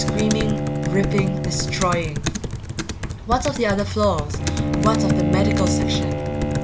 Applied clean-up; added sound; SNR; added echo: none; Bowed string instrument + Computer keyboard; -2 dB; none.